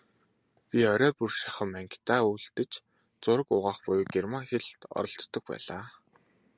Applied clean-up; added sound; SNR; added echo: none; none; none; none.